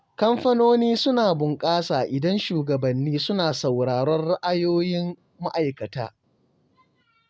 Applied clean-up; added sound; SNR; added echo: none; none; none; none.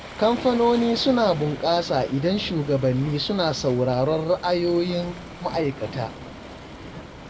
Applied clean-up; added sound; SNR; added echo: none; Waves, surf; 14 dB; reverberation time 0.9 s.